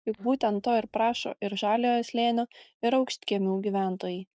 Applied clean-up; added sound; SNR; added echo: neural mask model DeepFilterNet 3.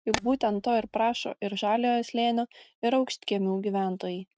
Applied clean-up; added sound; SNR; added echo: neural mask model RNNoise.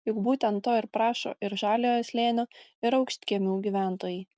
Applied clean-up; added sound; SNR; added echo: none; none; none; none.